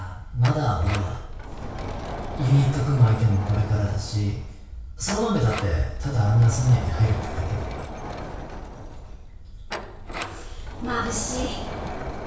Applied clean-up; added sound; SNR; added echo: none; Sliding door; 9 dB; reverberation time 0.6 s.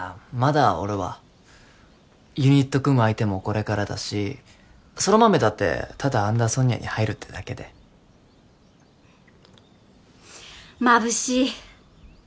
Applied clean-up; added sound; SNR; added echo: none; none; none; none.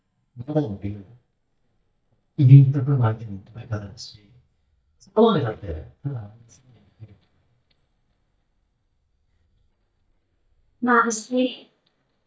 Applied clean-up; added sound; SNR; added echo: neural mask model DeepFilterNet 3.